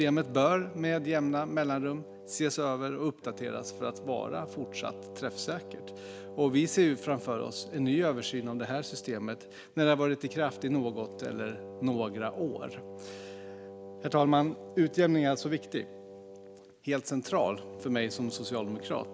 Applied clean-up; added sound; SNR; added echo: none; Wind instrument, woodwind instrument; 14 dB; none.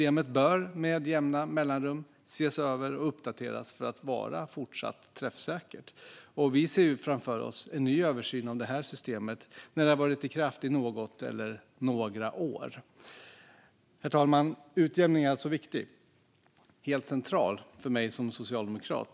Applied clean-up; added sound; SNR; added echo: none; none; none; none.